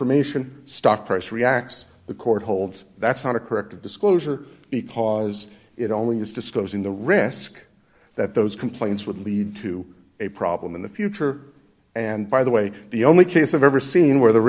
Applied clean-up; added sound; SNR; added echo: none; none; none; none.